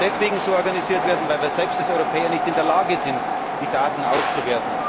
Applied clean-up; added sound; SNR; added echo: none; Train; 0 dB; none.